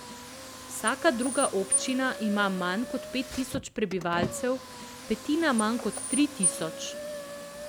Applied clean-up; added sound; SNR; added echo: none; Car; 6 dB; none.